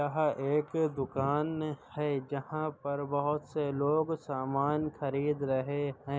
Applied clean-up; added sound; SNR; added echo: none; none; none; none.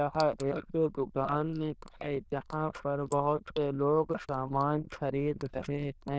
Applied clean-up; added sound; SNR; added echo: neural diffusion model UNIVERSE++.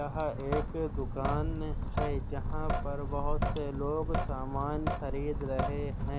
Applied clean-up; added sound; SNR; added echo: none; Drip / Sink (filling or washing); -3 dB; none.